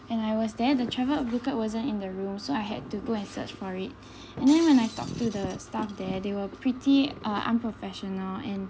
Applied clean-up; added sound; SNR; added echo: none; Shatter; 19 dB; none.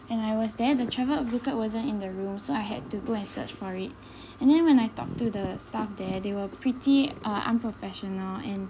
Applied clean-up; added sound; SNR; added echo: none; none; none; none.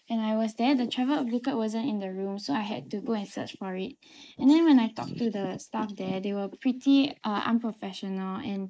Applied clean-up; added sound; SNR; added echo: neural mask model Resemble Enhance denoiser.